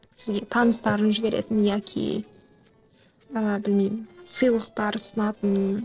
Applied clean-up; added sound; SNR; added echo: neural separator model SepFormer DNS4.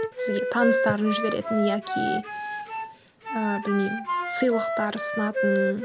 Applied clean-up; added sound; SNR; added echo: none; Wind instrument, woodwind instrument; 1 dB; none.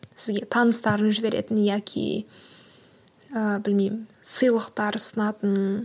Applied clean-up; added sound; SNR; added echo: none; none; none; none.